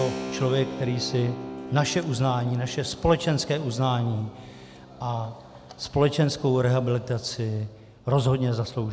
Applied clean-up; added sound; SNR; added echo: none; Keyboard (musical); 14 dB; none.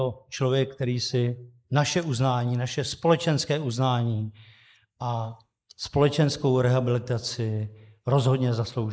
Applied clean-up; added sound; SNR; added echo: neural mask model Resemble Enhance denoiser.